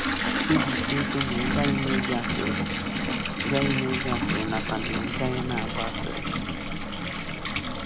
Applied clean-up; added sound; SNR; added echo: none; Bathtub (filling or washing) / Water tap, faucet; -3 dB; none.